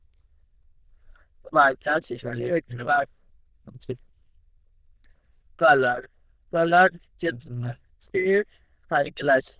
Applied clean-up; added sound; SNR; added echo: neural diffusion model UNIVERSE++.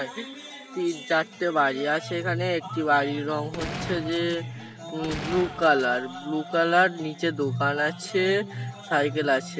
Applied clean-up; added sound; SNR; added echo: none; Gunshot, gunfire; 11 dB; none.